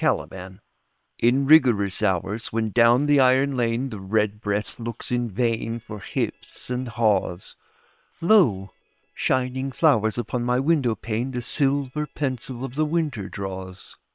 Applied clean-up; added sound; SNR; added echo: neural separator model SepFormer WHAM!.